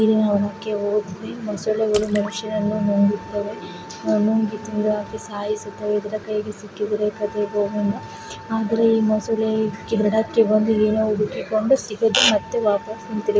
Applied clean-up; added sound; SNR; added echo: none; Drip / Splash, splatter + Wind instrument, woodwind instrument; 20 dB; none.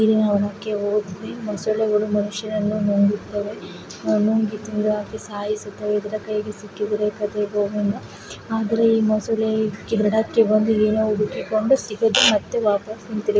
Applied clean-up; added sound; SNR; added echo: none; none; none; none.